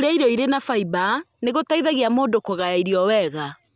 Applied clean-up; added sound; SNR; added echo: none; none; none; none.